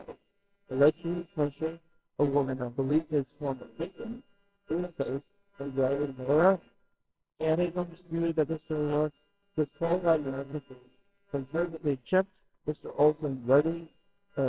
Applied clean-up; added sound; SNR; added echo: neural separator model SepFormer WHAMR!.